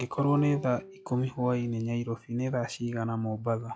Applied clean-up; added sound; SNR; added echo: classical method log-MMSE.